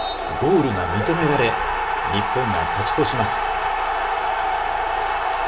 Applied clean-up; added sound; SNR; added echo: none; Purr; 18 dB; reverberation time 0.7 s.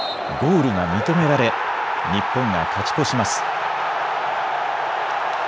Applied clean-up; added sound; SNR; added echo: none; none; none; none.